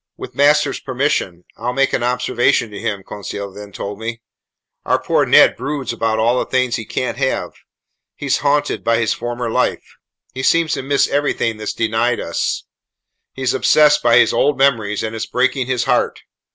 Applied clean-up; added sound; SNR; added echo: none; none; none; none.